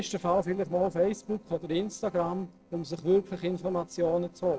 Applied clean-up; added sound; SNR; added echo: neural separator model SepFormer DNS4.